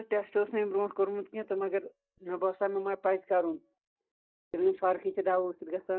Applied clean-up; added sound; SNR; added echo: neural mask model DeepFilterNet 3.